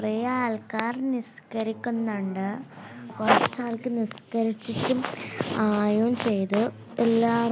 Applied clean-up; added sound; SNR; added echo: none; none; none; none.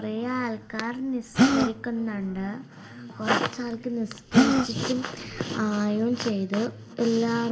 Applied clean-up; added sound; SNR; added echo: none; Gasp; -1 dB; reverberation time 0.4 s.